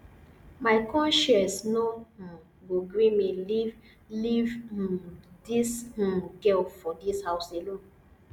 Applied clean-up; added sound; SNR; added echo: none; none; none; none.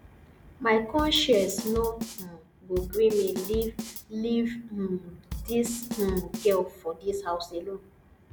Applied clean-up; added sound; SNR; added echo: none; Bass drum / Snare drum / Drum kit; 9 dB; none.